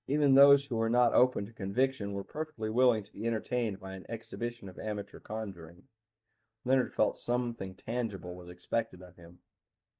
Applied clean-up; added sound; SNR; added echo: neural mask model DeepFilterNet 3.